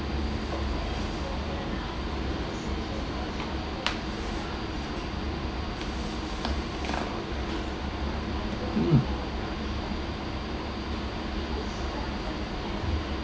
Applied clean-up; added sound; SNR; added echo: none; none; none; none.